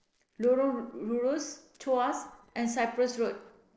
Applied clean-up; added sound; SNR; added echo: neural separator model SepFormer DNS4.